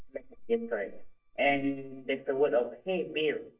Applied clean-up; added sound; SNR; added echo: neural mask model DeepFilterNet 3.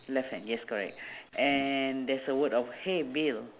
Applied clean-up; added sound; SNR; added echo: none; none; none; none.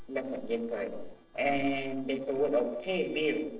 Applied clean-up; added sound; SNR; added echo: neural separator model SepFormer DNS4.